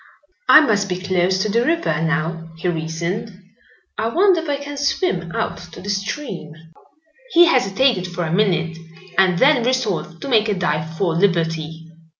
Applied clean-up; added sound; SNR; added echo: none; none; none; none.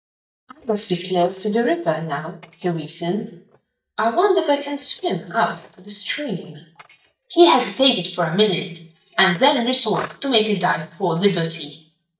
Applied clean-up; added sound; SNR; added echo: neural mask model DeepFilterNet 3.